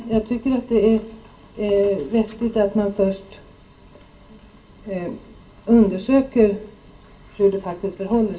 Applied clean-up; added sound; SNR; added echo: none; none; none; reverberation time 0.2 s.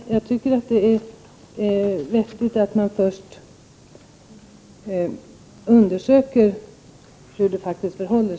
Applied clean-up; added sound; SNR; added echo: none; none; none; none.